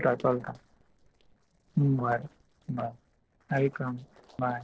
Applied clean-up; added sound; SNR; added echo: neural separator model SepFormer DNS4.